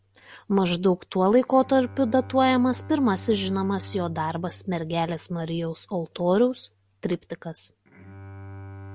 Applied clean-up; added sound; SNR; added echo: none; Bowed string instrument; 18 dB; none.